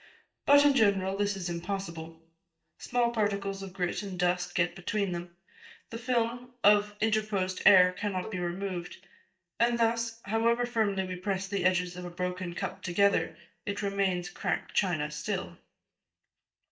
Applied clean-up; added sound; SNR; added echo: neural mask model DeepFilterNet 3.